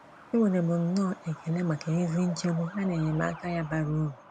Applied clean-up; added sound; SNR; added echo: none; Truck; 18 dB; none.